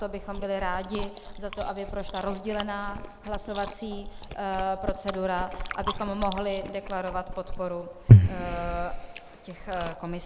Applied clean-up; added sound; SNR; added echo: none; Chewing, mastication; -5 dB; none.